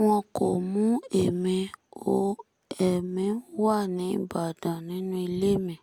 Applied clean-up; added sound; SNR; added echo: none; none; none; none.